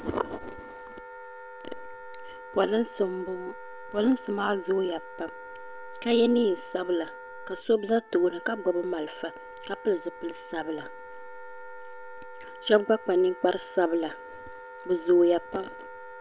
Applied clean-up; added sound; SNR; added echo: none; Wind instrument, woodwind instrument; 15 dB; none.